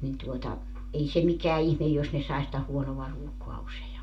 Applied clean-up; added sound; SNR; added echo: none; none; none; reverberation time 0.2 s.